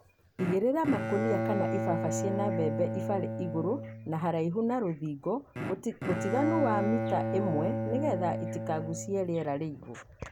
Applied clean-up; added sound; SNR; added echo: none; Bowed string instrument; 3 dB; none.